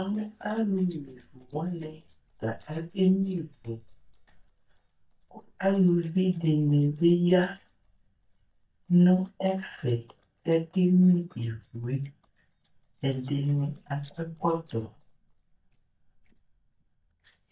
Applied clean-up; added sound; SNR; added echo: neural mask model DeepFilterNet 3.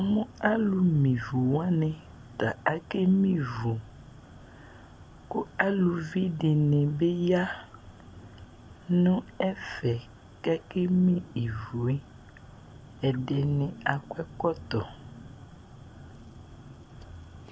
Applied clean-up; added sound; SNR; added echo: none; none; none; none.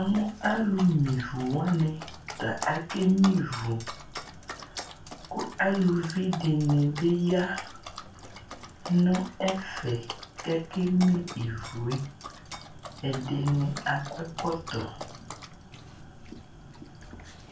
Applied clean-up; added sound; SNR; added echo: none; Dog; 15 dB; reverberation time 0.3 s.